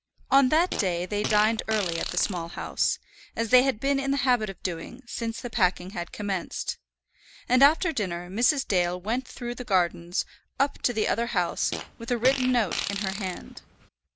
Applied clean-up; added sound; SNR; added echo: none; Fart; 8 dB; none.